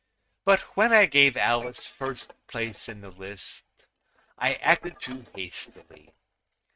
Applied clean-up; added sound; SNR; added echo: neural mask model RNNoise.